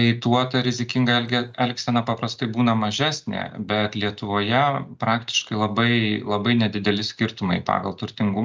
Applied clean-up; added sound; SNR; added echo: none; none; none; none.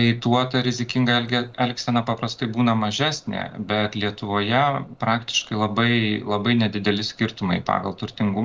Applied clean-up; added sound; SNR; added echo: neural separator model SepFormer DNS4.